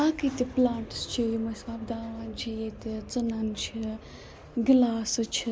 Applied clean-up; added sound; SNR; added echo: none; Aircraft; 18 dB; none.